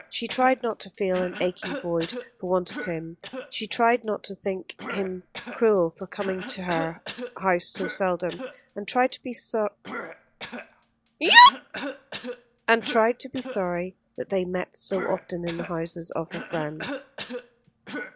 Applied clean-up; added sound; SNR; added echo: none; Cough; 13 dB; none.